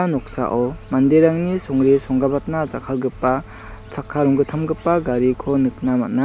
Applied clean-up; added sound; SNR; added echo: none; Gull, seagull; 19 dB; none.